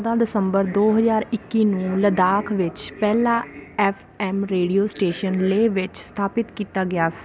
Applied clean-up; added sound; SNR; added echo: none; none; none; none.